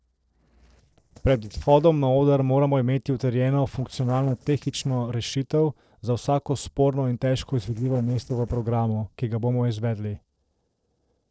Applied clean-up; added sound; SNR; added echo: neural separator model SepFormer DNS4.